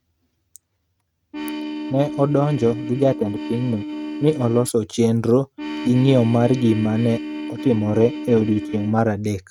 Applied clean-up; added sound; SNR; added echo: neural mask model RNNoise.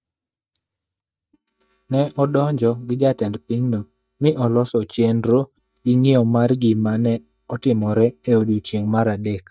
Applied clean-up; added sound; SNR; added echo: neural mask model DeepFilterNet 3.